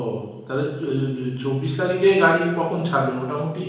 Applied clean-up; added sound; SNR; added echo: none; none; none; reverberation time 1.0 s.